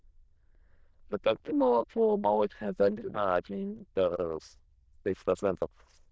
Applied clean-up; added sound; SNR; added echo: neural diffusion model UNIVERSE++.